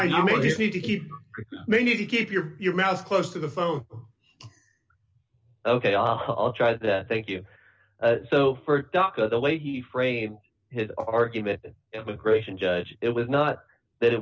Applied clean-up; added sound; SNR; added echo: none; none; none; none.